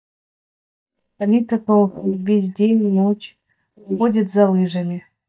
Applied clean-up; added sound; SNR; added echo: neural mask model DeepFilterNet 3.